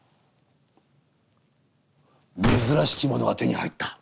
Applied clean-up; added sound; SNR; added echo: none; Gunshot, gunfire; 2 dB; none.